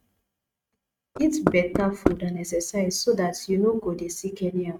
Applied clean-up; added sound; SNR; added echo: neural mask model RNNoise.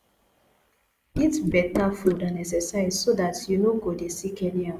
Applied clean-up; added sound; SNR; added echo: neural mask model Resemble Enhance denoiser.